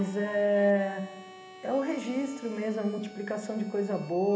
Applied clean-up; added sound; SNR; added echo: none; Harmonica; 19 dB; reverberation time 1.0 s.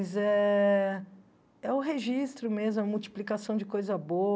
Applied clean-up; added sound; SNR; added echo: none; none; none; none.